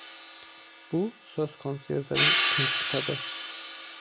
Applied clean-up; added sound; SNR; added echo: none; Hi-hat; -3 dB; none.